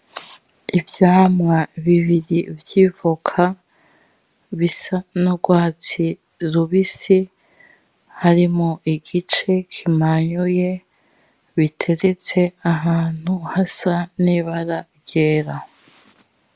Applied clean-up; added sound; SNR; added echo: none; none; none; none.